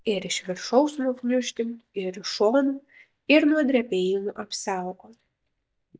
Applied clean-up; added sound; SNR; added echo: neural mask model DeepFilterNet 3.